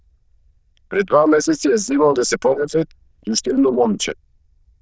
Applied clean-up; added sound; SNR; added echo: neural diffusion model UNIVERSE++.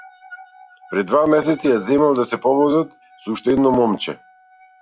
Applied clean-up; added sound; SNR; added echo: classical method log-MMSE.